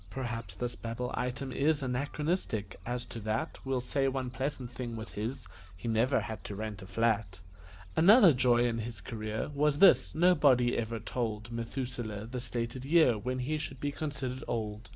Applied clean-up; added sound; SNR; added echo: none; Gull, seagull; 17 dB; none.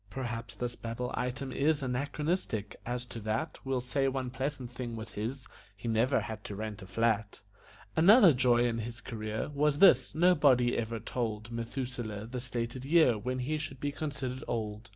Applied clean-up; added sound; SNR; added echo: none; none; none; none.